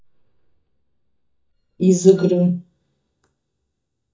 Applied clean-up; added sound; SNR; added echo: neural mask model DeepFilterNet 3.